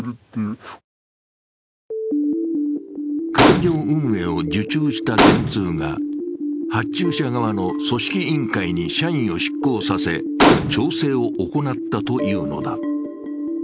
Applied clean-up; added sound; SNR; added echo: none; Gunshot, gunfire; -3 dB; none.